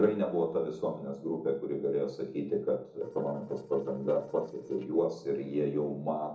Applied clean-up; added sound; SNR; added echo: neural separator model SepFormer DNS4.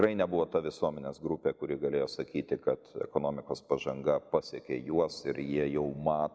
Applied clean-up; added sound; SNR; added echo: none; none; none; none.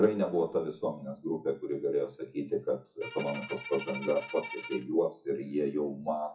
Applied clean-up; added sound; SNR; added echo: classical method WPE with log-MMSE.